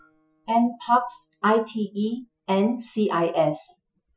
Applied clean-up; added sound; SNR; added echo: classical method Wiener filter.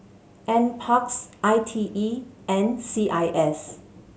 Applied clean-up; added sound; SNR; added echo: none; none; none; none.